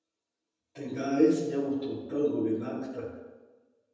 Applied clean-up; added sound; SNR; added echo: none; none; none; reverberation time 1.1 s.